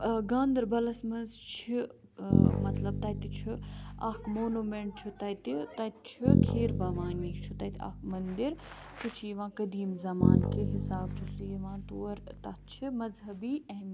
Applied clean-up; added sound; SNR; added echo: none; Bass guitar; -2 dB; none.